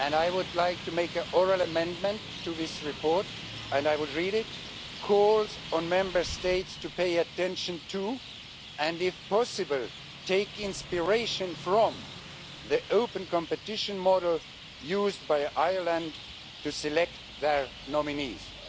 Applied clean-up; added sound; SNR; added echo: none; Traffic noise, roadway noise; 13 dB; none.